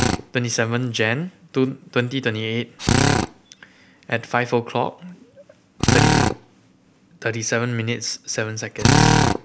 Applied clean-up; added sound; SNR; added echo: none; Drill; -2 dB; none.